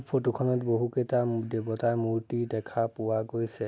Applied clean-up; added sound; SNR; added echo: none; none; none; none.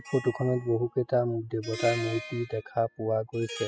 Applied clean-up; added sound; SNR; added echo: classical method spectral subtraction.